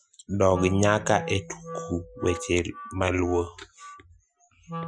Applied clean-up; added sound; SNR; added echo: classical method Wiener filter.